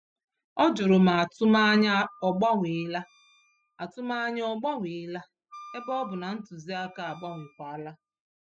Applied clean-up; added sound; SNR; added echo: classical method spectral subtraction.